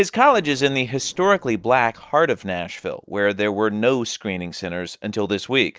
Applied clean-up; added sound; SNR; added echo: neural separator model SepFormer DNS4.